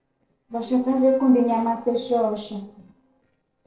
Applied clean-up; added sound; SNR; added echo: neural separator model SepFormer DNS4.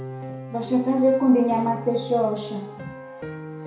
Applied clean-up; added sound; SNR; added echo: none; Piano; 12 dB; reverberation time 0.6 s.